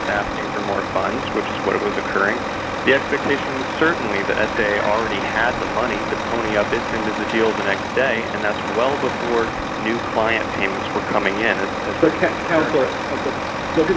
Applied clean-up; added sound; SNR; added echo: none; Truck; 2 dB; none.